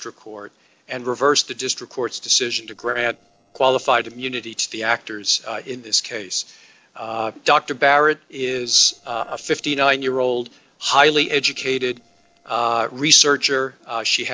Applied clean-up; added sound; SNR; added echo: neural separator model SepFormer DNS4.